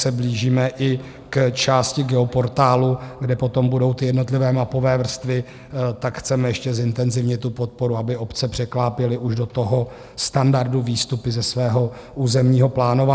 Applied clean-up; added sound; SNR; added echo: none; none; none; none.